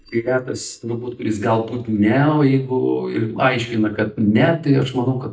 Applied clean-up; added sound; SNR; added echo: neural mask model DeepFilterNet 3.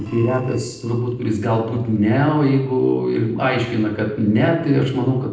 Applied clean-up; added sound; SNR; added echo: neural separator model SepFormer DNS4.